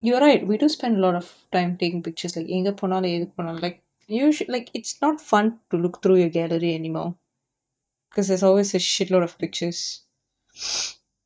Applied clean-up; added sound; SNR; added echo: neural mask model DeepFilterNet 3.